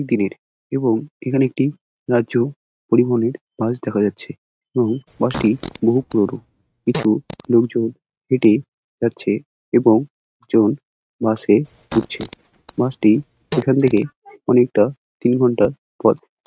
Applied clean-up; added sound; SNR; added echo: neural mask model RNNoise.